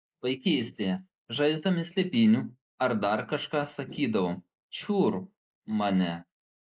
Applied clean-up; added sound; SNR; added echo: neural mask model Resemble Enhance denoiser.